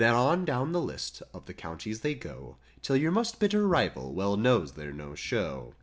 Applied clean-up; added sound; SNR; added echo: none; none; none; none.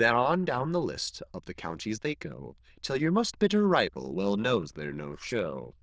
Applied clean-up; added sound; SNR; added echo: neural diffusion model UNIVERSE++.